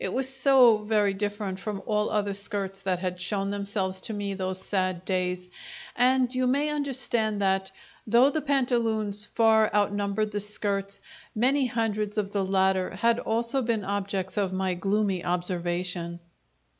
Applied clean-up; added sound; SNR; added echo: none; none; none; none.